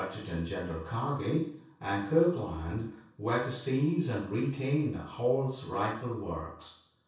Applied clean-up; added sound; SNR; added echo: none; none; none; reverberation time 0.6 s.